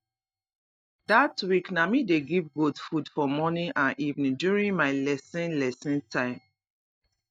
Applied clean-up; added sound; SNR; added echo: neural mask model DeepFilterNet 3.